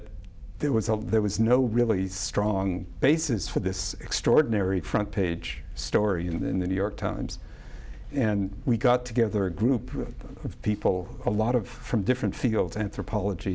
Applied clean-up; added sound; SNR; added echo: none; none; none; none.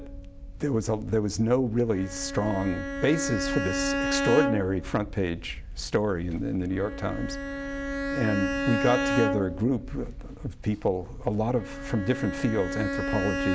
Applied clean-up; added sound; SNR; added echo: none; Bowed string instrument; 4 dB; none.